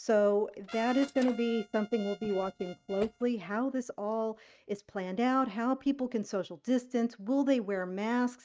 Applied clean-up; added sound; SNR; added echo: neural mask model RNNoise.